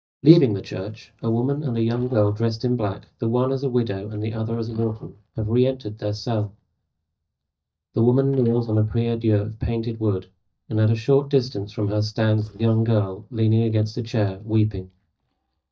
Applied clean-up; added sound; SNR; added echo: neural mask model DeepFilterNet 3.